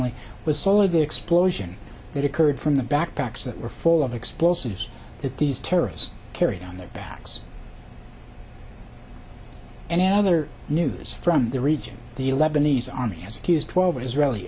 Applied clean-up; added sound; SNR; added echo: none; none; none; none.